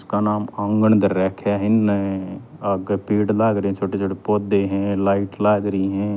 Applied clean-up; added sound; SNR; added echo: none; none; none; none.